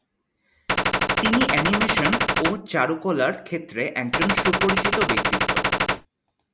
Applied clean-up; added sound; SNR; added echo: none; Gunshot, gunfire; -4 dB; none.